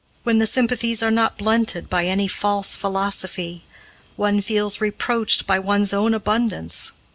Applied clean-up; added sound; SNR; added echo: none; none; none; none.